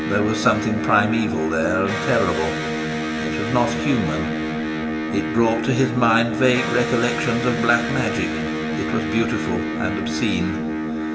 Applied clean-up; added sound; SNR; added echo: none; Electric guitar; 2 dB; reverberation time 1.6 s.